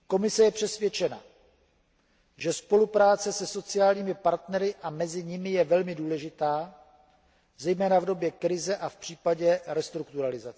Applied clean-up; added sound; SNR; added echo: none; none; none; none.